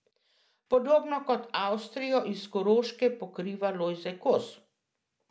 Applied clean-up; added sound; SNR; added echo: none; none; none; none.